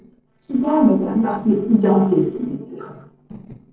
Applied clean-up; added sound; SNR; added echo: neural separator model SepFormer DNS4.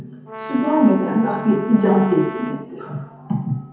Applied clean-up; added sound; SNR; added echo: none; Brass instrument; 13 dB; reverberation time 1.0 s.